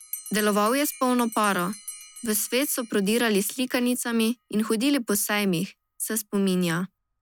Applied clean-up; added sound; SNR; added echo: none; Bell; 19 dB; none.